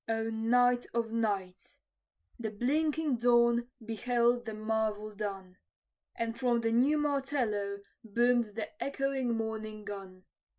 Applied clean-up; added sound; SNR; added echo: neural mask model Resemble Enhance denoiser.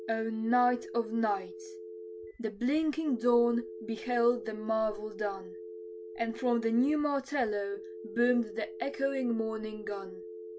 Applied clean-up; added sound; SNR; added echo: none; Telephone; 13 dB; none.